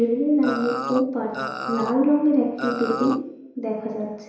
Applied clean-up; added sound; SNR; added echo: none; Burping, eructation; 8 dB; reverberation time 1.0 s.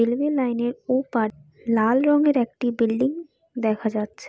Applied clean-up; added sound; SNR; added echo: none; none; none; none.